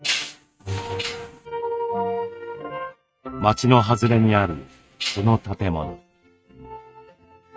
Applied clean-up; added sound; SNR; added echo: neural mask model RNNoise.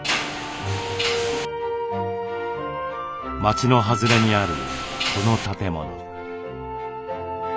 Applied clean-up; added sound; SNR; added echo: none; Mechanisms; 7 dB; none.